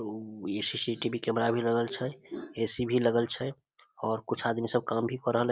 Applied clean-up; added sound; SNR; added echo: none; none; none; none.